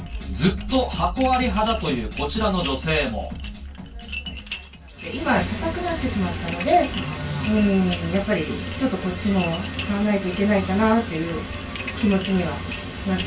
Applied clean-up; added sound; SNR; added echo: none; Dishes, pots, and pans; 16 dB; reverberation time 0.1 s.